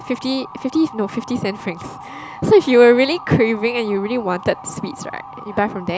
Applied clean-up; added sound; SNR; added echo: none; Motor vehicle (road) / Siren; 17 dB; none.